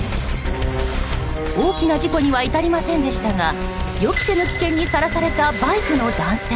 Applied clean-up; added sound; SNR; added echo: none; none; none; none.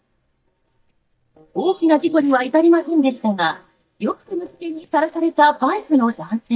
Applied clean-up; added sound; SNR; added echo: neural mask model DeepFilterNet 3.